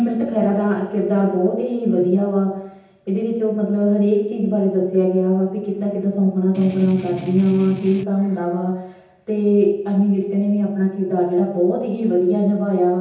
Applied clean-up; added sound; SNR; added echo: none; Strum; 12 dB; reverberation time 0.9 s.